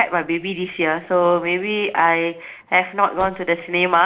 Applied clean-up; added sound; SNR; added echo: neural separator model SepFormer DNS4.